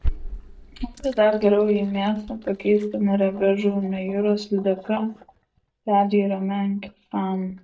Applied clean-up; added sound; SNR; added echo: neural mask model DeepFilterNet 3.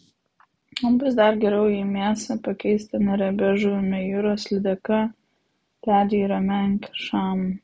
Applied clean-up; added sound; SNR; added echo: none; none; none; none.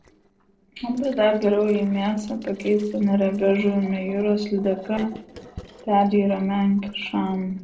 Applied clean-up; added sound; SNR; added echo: neural separator model SepFormer DNS4.